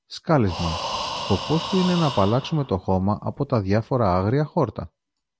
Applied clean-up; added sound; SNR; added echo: none; Breathing; 10 dB; none.